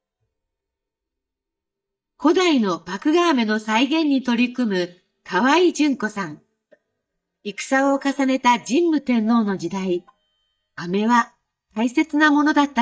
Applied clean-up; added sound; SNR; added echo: neural mask model DeepFilterNet 3.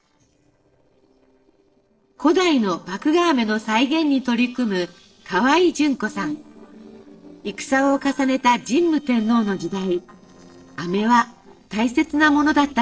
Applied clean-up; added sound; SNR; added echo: neural separator model SepFormer DNS4.